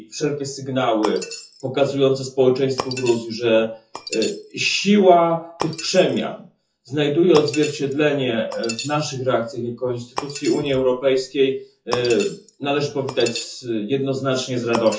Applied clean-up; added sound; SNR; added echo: classical method WPE with log-MMSE.